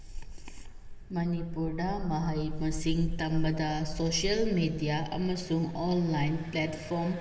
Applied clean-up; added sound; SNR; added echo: none; Engine; 6 dB; reverberation time 1.9 s.